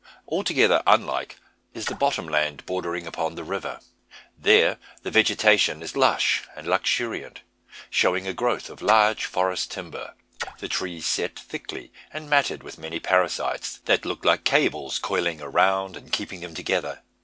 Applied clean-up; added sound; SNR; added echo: none; Splash, splatter; 15 dB; none.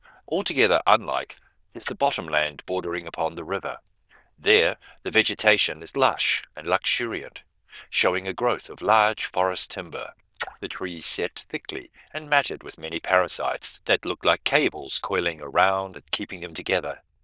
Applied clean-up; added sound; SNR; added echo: neural diffusion model UNIVERSE++.